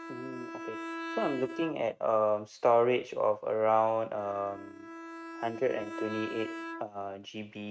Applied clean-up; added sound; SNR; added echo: neural mask model RNNoise.